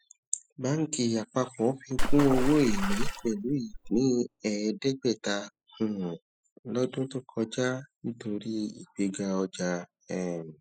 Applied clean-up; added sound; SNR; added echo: classical method spectral subtraction.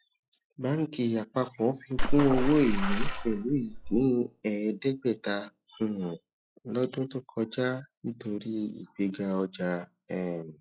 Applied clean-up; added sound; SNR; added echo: classical method log-MMSE.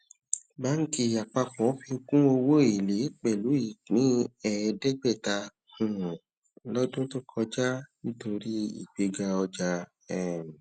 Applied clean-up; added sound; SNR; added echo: none; none; none; none.